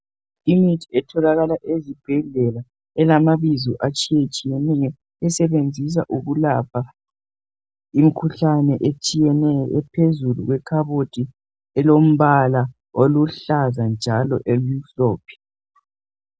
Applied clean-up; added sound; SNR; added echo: none; none; none; none.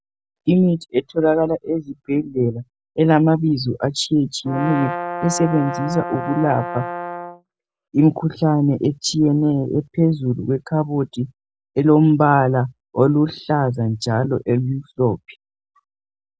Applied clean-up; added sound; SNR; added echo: none; Brass instrument; 8 dB; none.